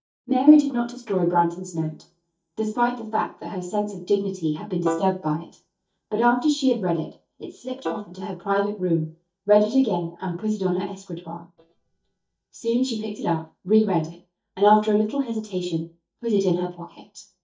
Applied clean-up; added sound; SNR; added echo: neural mask model DeepFilterNet 3.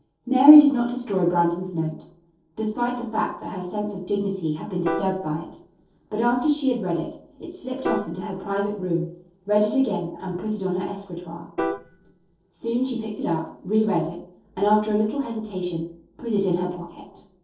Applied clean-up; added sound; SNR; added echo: neural separator model SepFormer DNS4.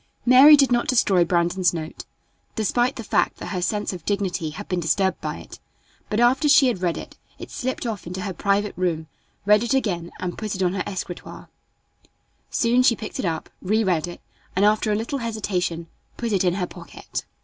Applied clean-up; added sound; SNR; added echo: none; none; none; none.